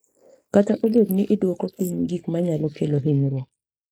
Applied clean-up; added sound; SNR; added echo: neural mask model Resemble Enhance denoiser.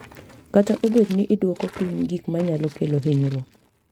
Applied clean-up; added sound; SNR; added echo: neural mask model RNNoise.